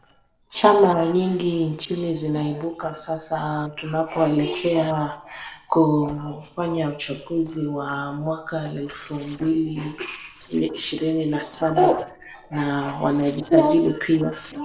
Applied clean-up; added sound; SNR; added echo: neural separator model SepFormer DNS4.